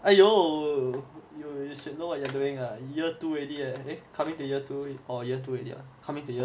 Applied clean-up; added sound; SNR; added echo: none; none; none; none.